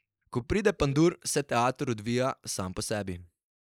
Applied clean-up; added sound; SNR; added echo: neural mask model Resemble Enhance denoiser.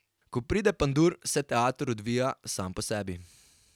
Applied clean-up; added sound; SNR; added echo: none; none; none; none.